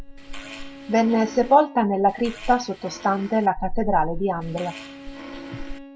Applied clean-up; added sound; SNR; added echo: none; Fart + Bowed string instrument; 17 dB; none.